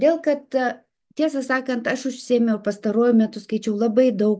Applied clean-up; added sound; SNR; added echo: none; none; none; none.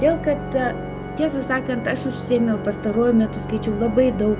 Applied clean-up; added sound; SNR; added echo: none; Organ; 8 dB; none.